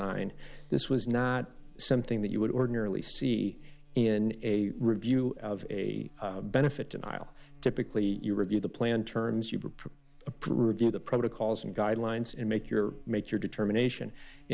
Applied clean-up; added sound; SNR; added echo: none; Buzz; 17 dB; none.